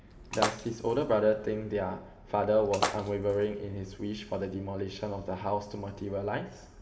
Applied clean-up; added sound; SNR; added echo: none; Splash, splatter; 7 dB; reverberation time 1.3 s.